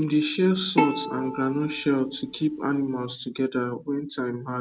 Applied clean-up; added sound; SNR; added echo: none; Bowed string instrument; 6 dB; none.